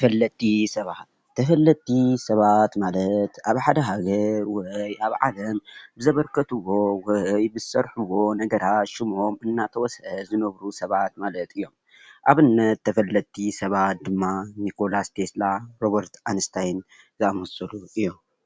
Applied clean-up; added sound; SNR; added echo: none; none; none; none.